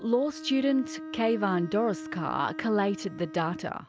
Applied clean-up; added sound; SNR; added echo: none; Bowed string instrument; 12 dB; none.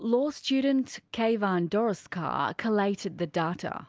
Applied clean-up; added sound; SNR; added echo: none; none; none; none.